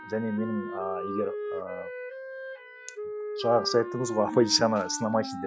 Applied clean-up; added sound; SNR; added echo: classical method Wiener filter.